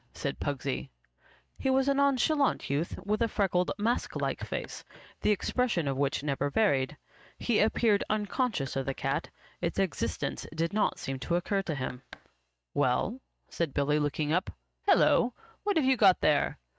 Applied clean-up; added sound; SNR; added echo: neural mask model RNNoise.